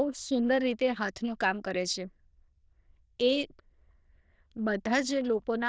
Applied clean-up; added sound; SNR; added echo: neural diffusion model UNIVERSE++.